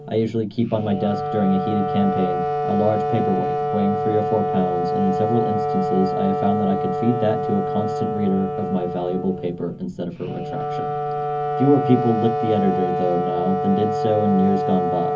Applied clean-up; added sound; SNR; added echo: none; Wind instrument, woodwind instrument; 1 dB; reverberation time 0.3 s.